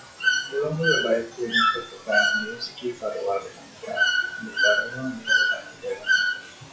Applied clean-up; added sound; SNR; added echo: classical method WPE with log-MMSE.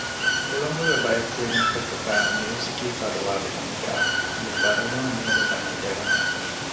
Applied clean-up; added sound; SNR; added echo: none; Water / Bird; -4 dB; reverberation time 0.5 s.